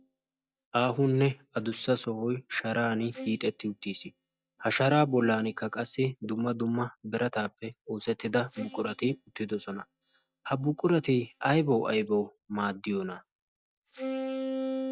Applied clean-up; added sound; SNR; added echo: neural mask model DeepFilterNet 3.